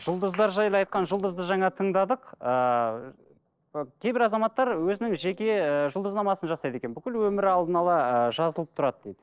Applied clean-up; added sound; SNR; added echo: neural separator model SepFormer DNS4.